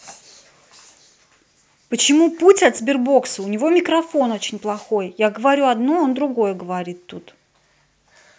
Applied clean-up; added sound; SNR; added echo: none; none; none; none.